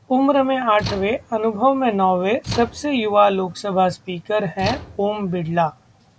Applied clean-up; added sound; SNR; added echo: none; Slam / Tools; 15 dB; none.